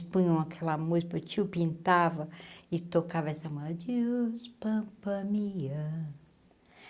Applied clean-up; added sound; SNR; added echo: none; none; none; none.